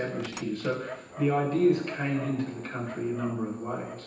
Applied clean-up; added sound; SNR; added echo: none; Dog; 15 dB; reverberation time 0.9 s.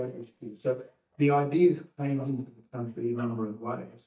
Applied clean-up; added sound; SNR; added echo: neural mask model DeepFilterNet 3.